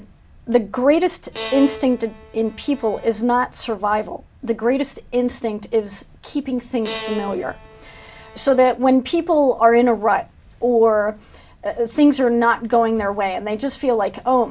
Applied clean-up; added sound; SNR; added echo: none; Bowed string instrument; 15 dB; none.